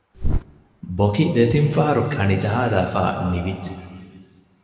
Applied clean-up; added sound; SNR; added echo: none; Bird; 7 dB; reverberation time 2.4 s.